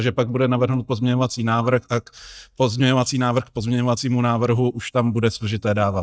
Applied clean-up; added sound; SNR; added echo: neural mask model DeepFilterNet 3.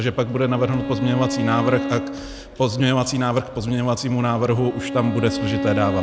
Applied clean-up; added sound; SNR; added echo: none; Bowed string instrument; 7 dB; none.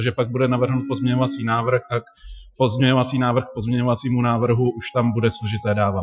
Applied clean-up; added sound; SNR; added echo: classical method Wiener filter.